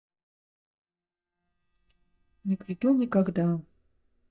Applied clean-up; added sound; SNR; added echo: neural mask model DeepFilterNet 3.